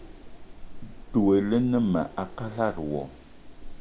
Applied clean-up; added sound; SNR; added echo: none; Wind; 13 dB; none.